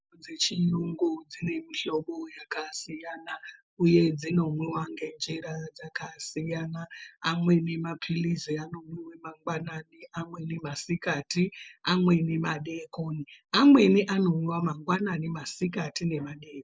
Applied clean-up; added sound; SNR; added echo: neural mask model Resemble Enhance denoiser.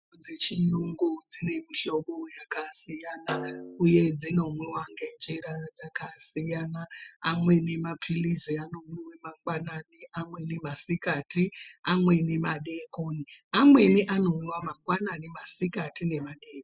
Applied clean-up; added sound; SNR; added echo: classical method spectral subtraction.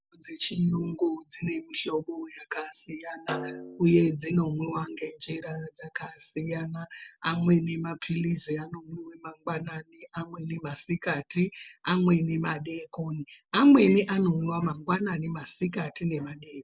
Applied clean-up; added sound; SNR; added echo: none; Snare drum; 13 dB; none.